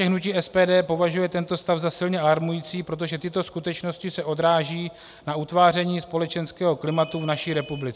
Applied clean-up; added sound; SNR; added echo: none; Ringtone; 19 dB; none.